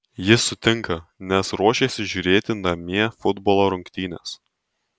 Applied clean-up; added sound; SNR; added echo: none; none; none; none.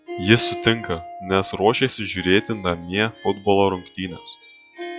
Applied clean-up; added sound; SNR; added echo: classical method log-MMSE.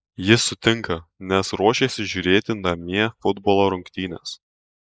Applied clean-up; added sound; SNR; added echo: neural mask model Resemble Enhance denoiser.